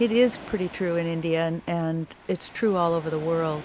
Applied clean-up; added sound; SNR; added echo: none; Ocean; 18 dB; none.